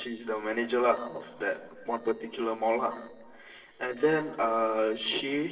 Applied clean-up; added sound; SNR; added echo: neural separator model SepFormer DNS4.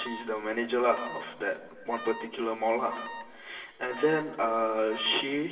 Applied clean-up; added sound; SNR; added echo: none; Alarm; 14 dB; reverberation time 1.4 s.